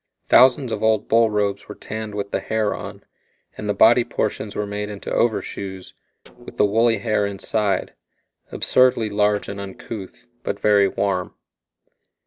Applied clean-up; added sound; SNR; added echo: neural separator model SepFormer DNS4.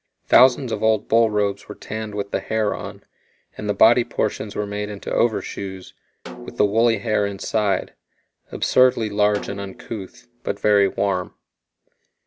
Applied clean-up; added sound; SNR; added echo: none; Snare drum; 20 dB; none.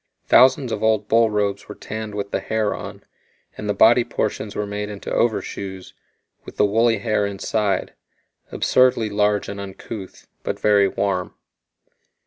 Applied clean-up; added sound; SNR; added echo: none; none; none; none.